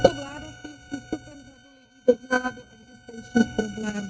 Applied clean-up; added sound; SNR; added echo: neural mask model RNNoise.